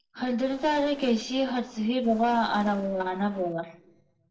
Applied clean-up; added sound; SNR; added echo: neural separator model SepFormer DNS4.